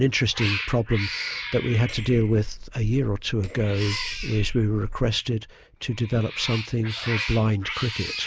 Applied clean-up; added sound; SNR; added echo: none; Cat + Hammer; 9 dB; none.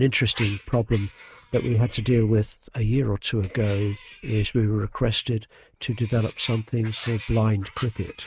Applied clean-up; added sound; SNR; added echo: neural mask model RNNoise.